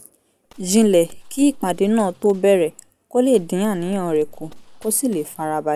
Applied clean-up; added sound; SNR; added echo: none; Gunshot, gunfire; 20 dB; none.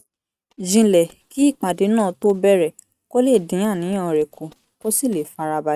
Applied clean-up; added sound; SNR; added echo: neural mask model RNNoise.